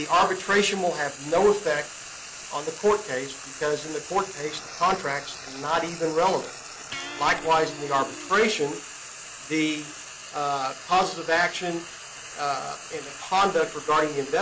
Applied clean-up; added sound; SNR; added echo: none; Electric guitar + Frying (food); 13 dB; none.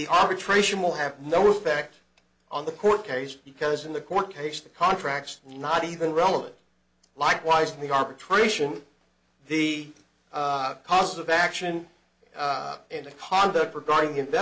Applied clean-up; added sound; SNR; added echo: none; none; none; none.